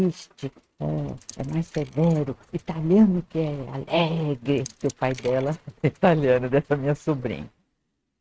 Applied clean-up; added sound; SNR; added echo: neural mask model RNNoise.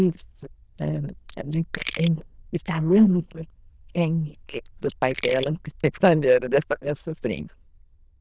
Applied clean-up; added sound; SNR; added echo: neural diffusion model UNIVERSE++.